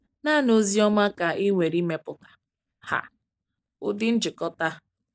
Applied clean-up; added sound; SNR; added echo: neural mask model DeepFilterNet 3.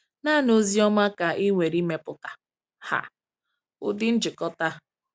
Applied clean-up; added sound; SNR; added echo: none; none; none; none.